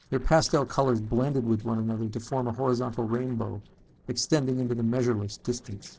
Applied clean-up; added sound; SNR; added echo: neural separator model SepFormer DNS4.